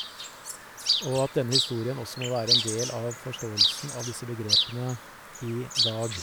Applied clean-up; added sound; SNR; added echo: none; Chirp, tweet; -2 dB; none.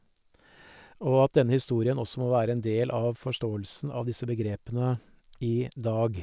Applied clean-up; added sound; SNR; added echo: none; none; none; none.